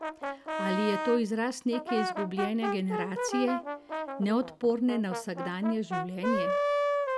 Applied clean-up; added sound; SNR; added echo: none; Brass instrument; 2 dB; none.